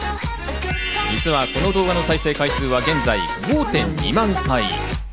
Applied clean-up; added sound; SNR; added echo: none; none; none; none.